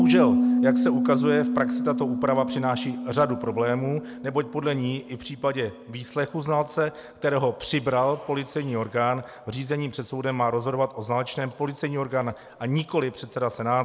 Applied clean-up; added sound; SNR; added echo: none; Piano; 3 dB; none.